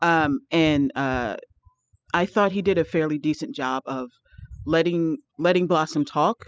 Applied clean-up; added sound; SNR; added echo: classical method spectral subtraction.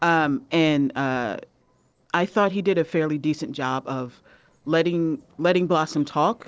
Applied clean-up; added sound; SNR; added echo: neural separator model SepFormer DNS4.